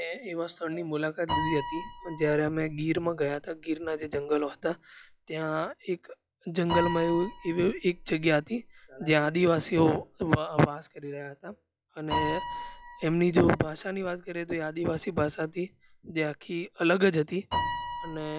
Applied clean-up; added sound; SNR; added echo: classical method log-MMSE.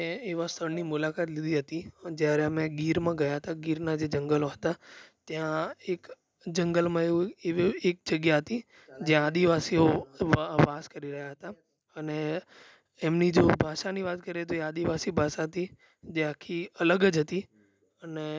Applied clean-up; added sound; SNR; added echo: none; none; none; none.